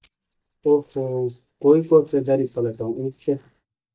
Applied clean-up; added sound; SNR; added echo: neural mask model DeepFilterNet 3.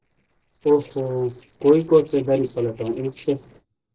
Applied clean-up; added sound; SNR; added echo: neural separator model SepFormer DNS4.